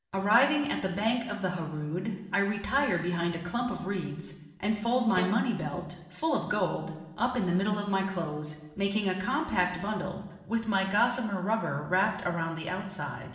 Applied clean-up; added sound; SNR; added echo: none; Guitar; 7 dB; reverberation time 1.0 s.